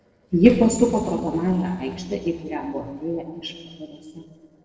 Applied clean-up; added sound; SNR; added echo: neural separator model SepFormer DNS4.